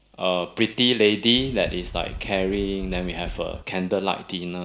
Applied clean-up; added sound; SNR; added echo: none; Wind; 11 dB; reverberation time 0.6 s.